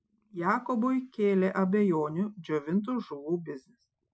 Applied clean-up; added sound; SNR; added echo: classical method Wiener filter.